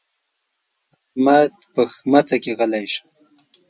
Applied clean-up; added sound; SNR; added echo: none; none; none; none.